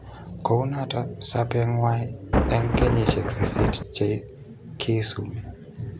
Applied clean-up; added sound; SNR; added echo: none; Thunder; -1 dB; none.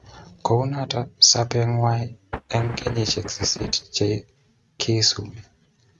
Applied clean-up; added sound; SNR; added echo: neural mask model RNNoise.